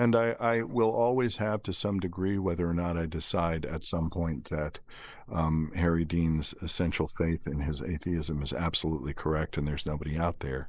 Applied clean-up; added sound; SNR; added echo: neural mask model Resemble Enhance denoiser.